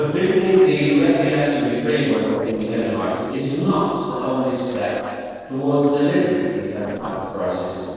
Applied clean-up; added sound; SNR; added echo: neural separator model SepFormer DNS4.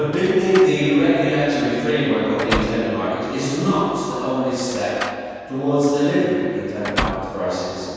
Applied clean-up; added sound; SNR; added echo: none; Slam; 11 dB; reverberation time 2.1 s.